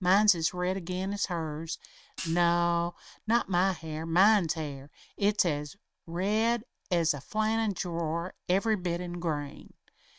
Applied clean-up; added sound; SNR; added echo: neural mask model RNNoise.